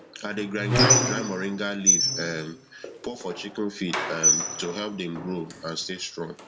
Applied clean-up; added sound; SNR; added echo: none; Squeak; -5 dB; reverberation time 0.2 s.